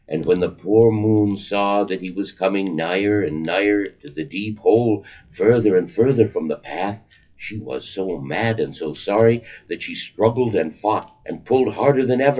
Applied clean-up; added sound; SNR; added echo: classical method WPE with log-MMSE.